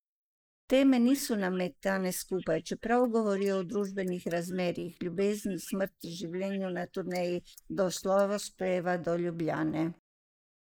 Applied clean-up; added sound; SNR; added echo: neural mask model Resemble Enhance denoiser.